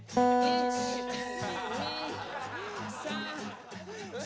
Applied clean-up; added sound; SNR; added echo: none; Acoustic guitar; -5 dB; none.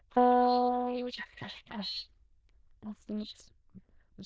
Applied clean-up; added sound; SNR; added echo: neural diffusion model UNIVERSE++.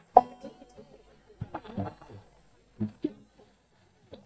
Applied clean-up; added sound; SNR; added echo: neural mask model DeepFilterNet 3.